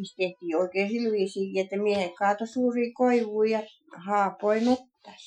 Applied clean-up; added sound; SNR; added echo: classical method Wiener filter.